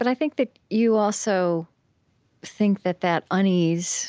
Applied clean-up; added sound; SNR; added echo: none; none; none; none.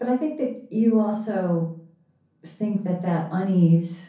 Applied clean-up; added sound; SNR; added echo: none; none; none; reverberation time 0.6 s.